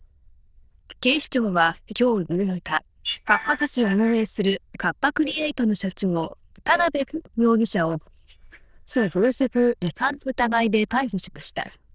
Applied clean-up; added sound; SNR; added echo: neural diffusion model UNIVERSE++.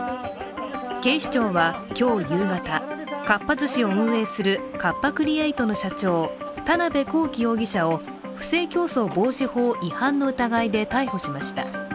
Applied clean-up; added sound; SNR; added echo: none; none; none; none.